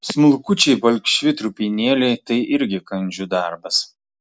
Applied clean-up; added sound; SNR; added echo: none; none; none; none.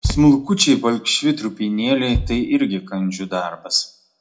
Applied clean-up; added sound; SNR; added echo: none; Bass drum; 11 dB; reverberation time 0.3 s.